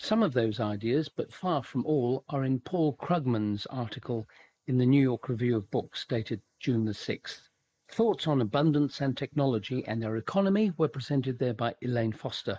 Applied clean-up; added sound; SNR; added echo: neural mask model Resemble Enhance denoiser.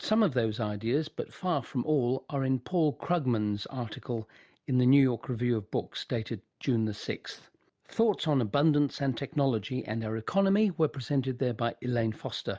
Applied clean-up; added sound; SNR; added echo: none; none; none; none.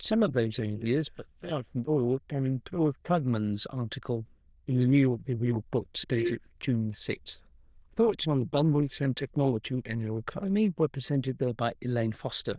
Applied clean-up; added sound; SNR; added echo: neural diffusion model UNIVERSE++.